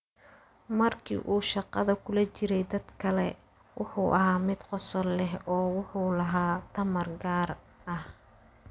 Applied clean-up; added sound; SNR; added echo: none; none; none; none.